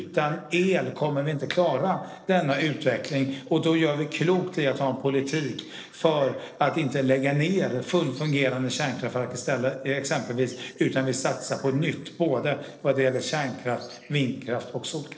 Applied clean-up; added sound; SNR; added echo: neural separator model SepFormer DNS4.